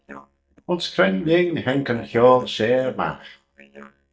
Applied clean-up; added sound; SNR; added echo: neural mask model DeepFilterNet 3.